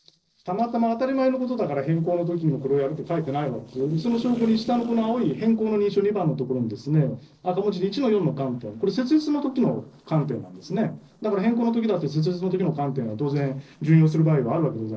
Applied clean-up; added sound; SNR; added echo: neural separator model SepFormer DNS4.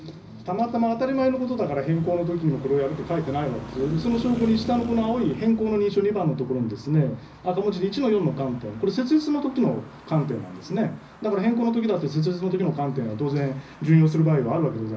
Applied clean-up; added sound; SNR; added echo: none; Traffic noise, roadway noise; 17 dB; reverberation time 0.4 s.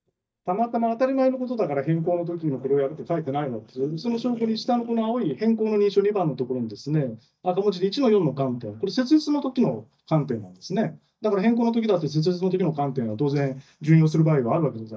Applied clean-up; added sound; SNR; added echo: neural mask model DeepFilterNet 3.